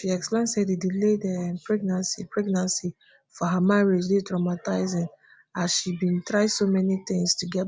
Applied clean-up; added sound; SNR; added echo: none; none; none; none.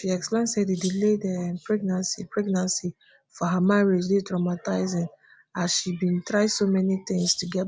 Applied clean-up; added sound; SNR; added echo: none; Rattle (instrument); 15 dB; none.